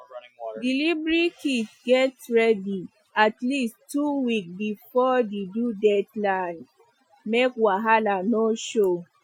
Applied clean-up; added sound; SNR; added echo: classical method Wiener filter.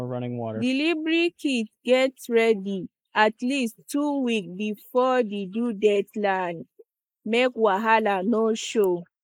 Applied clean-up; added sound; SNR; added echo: neural mask model Resemble Enhance denoiser.